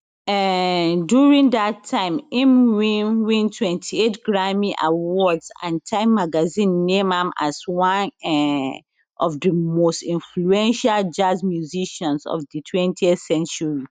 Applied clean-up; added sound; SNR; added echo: neural mask model DeepFilterNet 3.